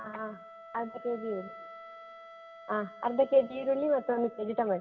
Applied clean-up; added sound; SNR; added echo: none; Wind instrument, woodwind instrument; 17 dB; reverberation time 1.0 s.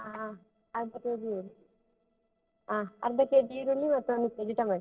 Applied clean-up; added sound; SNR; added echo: neural separator model SepFormer DNS4.